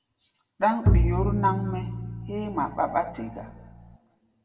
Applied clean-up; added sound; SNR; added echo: none; Bowed string instrument; -3 dB; reverberation time 1.6 s.